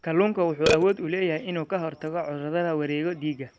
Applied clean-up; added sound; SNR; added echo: none; Burping, eructation; 8 dB; none.